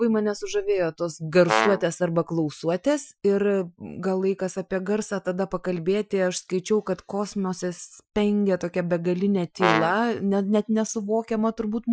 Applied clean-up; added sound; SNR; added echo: classical method Wiener filter.